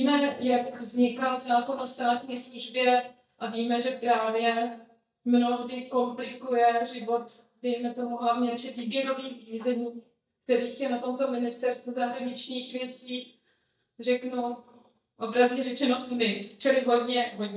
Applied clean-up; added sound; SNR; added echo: neural mask model DeepFilterNet 3.